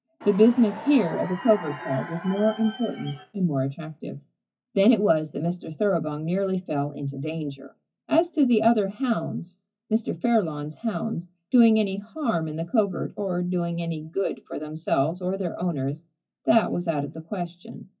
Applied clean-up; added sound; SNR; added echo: classical method WPE with log-MMSE.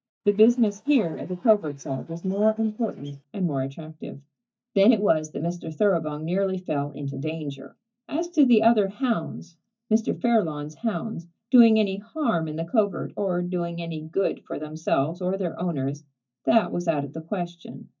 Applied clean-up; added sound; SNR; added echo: neural mask model DeepFilterNet 3.